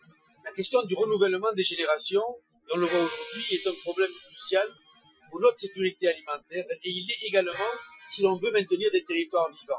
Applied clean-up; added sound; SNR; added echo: classical method Wiener filter.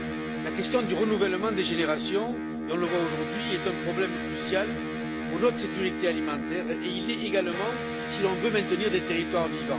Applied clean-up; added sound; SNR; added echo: none; Electric guitar; 3 dB; none.